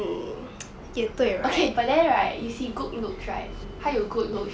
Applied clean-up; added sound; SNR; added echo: none; none; none; none.